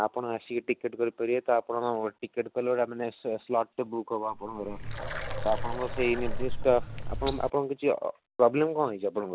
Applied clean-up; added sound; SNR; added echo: none; Water; 2 dB; none.